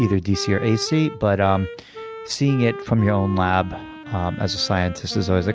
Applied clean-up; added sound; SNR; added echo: none; Wind instrument, woodwind instrument; 13 dB; none.